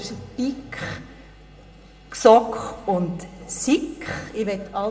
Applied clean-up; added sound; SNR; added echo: none; none; none; reverberation time 0.5 s.